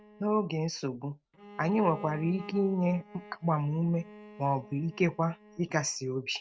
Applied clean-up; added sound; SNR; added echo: neural mask model RNNoise.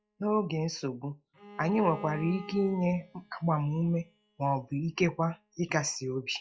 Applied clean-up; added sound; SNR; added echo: classical method log-MMSE.